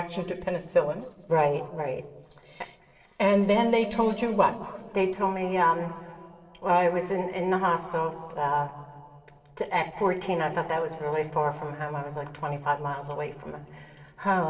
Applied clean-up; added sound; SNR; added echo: neural separator model SepFormer DNS4.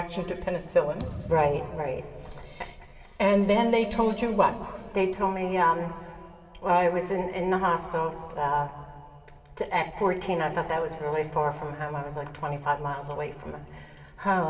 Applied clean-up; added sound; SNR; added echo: none; Thump, thud; 12 dB; reverberation time 2.5 s.